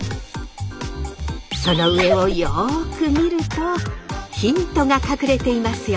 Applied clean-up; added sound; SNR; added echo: none; Crackle; 17 dB; none.